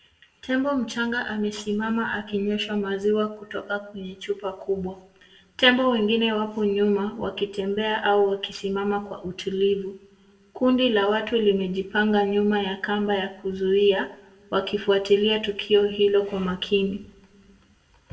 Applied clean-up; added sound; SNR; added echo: none; none; none; reverberation time 0.5 s.